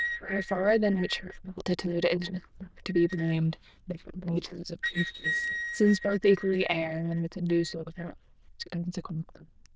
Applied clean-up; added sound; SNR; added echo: neural diffusion model UNIVERSE++.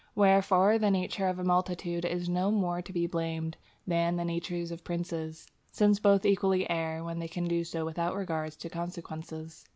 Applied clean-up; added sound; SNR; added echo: none; none; none; none.